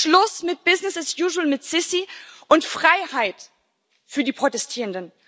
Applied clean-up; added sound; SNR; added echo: none; none; none; none.